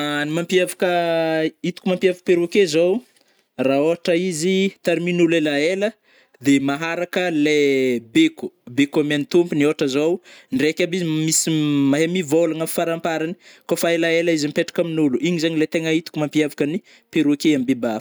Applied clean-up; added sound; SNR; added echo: none; none; none; none.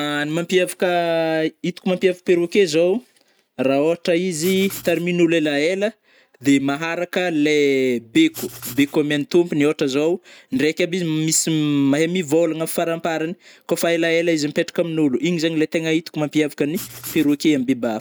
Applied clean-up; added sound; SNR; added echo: none; Writing; 16 dB; none.